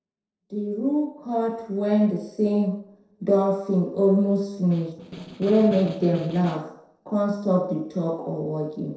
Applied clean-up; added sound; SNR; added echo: neural separator model SepFormer DNS4.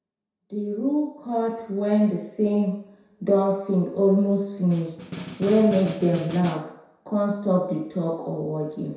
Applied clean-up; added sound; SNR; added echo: none; Snare drum; 11 dB; reverberation time 0.7 s.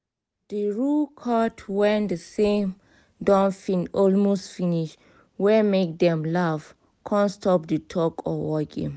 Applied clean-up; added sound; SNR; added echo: none; none; none; none.